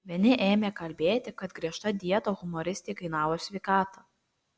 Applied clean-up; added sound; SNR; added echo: none; none; none; none.